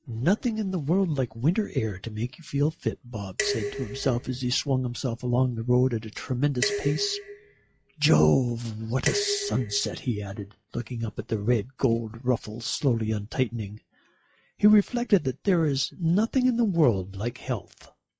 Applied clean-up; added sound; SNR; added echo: classical method log-MMSE.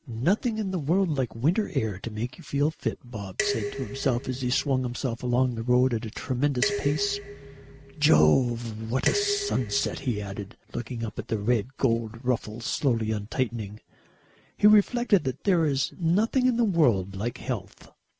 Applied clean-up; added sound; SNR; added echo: none; Dishes, pots, and pans; 8 dB; none.